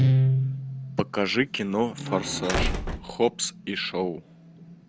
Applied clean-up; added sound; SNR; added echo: none; Slam + Guitar; -1 dB; none.